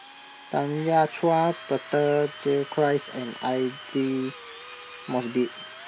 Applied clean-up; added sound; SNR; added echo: none; Drill; 15 dB; none.